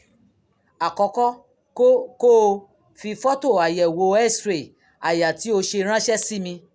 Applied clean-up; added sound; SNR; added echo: none; none; none; none.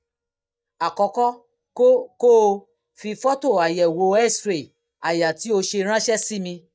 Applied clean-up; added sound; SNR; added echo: neural mask model DeepFilterNet 3.